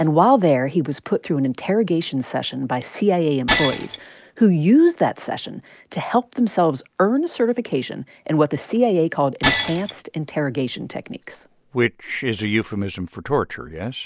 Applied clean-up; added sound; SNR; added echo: none; Shatter; 9 dB; none.